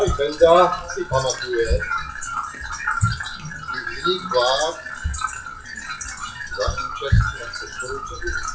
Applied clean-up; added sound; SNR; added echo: classical method WPE with log-MMSE.